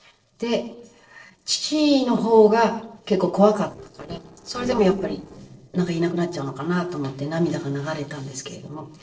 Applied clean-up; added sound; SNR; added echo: neural separator model SepFormer DNS4.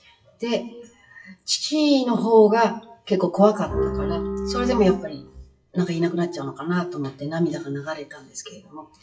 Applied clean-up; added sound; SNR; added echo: classical method WPE with log-MMSE.